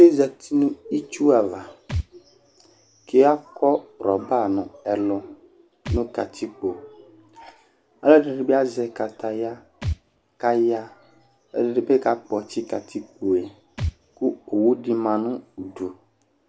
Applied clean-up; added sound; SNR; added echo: none; Thump, thud; 15 dB; none.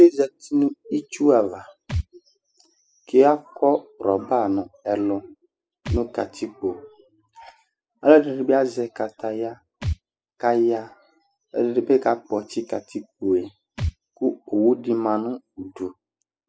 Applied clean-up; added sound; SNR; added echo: classical method spectral subtraction.